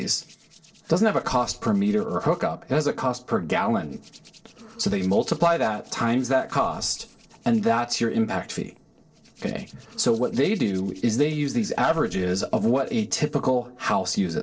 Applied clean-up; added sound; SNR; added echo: neural separator model SepFormer DNS4.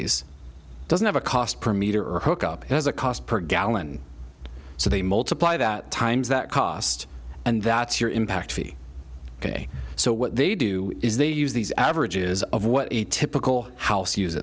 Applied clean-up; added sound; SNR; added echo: none; none; none; none.